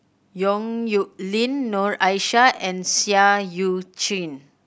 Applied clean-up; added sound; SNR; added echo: none; none; none; none.